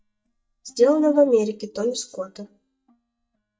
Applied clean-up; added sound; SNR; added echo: neural mask model DeepFilterNet 3.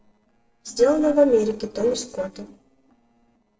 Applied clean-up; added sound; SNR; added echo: neural separator model SepFormer DNS4.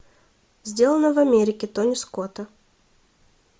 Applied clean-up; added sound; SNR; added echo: none; none; none; none.